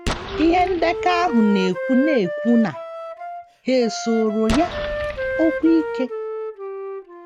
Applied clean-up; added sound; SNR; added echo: none; Wind instrument, woodwind instrument + Explosion; 6 dB; none.